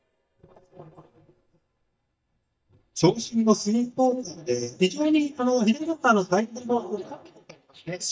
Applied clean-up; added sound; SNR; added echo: neural mask model DeepFilterNet 3.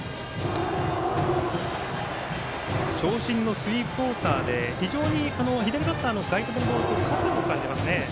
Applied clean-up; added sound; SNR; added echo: none; none; none; none.